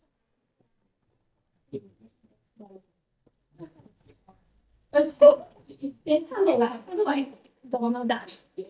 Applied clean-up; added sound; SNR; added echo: neural mask model DeepFilterNet 3.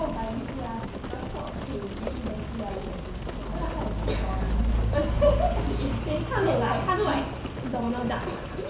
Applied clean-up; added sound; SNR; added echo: none; Rain; -1 dB; reverberation time 0.7 s.